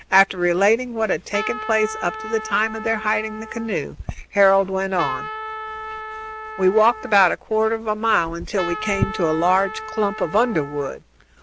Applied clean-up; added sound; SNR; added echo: none; Trumpet; 11 dB; none.